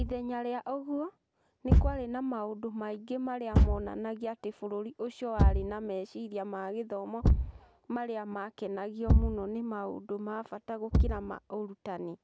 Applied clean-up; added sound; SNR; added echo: none; Thump, thud; -4 dB; none.